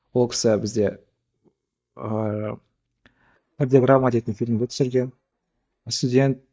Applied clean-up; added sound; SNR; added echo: neural mask model DeepFilterNet 3.